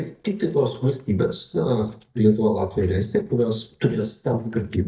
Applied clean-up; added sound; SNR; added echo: neural mask model DeepFilterNet 3.